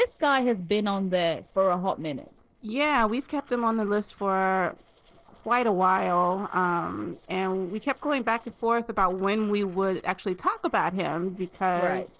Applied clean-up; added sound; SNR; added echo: neural separator model SepFormer DNS4.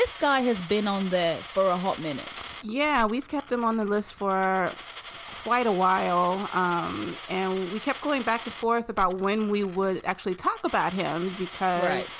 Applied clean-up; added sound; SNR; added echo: none; Coin (dropping); 15 dB; none.